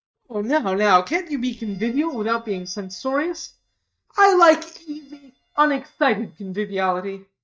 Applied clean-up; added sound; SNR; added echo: neural mask model DeepFilterNet 3.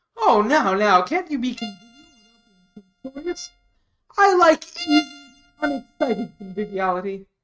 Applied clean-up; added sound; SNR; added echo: neural mask model RNNoise.